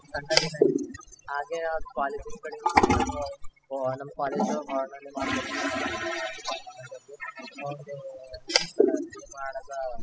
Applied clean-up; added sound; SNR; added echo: classical method spectral subtraction.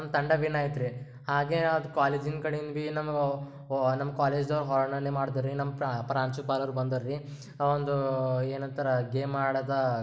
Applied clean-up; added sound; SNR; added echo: none; none; none; none.